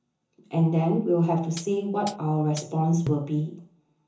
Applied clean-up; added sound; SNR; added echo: none; Hi-hat; 12 dB; reverberation time 0.7 s.